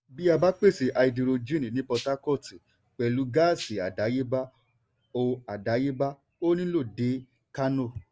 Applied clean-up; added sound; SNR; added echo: none; Rattle (instrument); 13 dB; none.